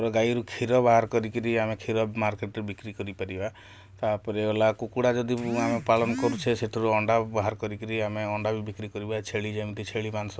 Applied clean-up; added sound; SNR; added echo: none; none; none; none.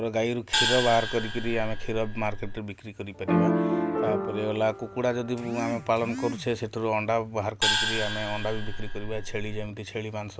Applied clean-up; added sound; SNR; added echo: none; Piano + Gong; 0 dB; none.